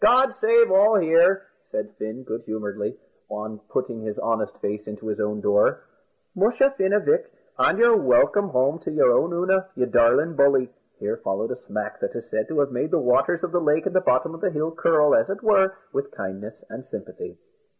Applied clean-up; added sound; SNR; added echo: none; none; none; none.